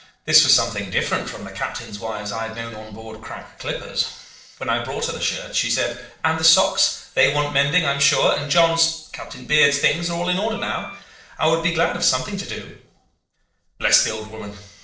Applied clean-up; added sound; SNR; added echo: neural separator model SepFormer DNS4.